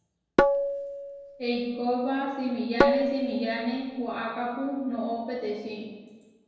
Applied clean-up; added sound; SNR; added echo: none; Tabla; -4 dB; reverberation time 1.2 s.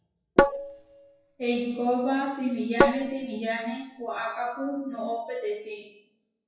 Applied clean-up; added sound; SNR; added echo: classical method WPE with log-MMSE.